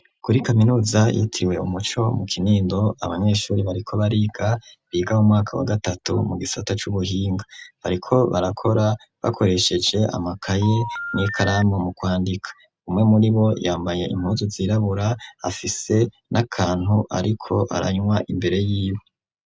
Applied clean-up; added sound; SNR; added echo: none; Telephone; 10 dB; none.